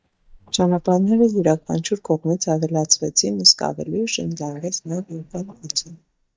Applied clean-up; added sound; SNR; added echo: neural mask model DeepFilterNet 3.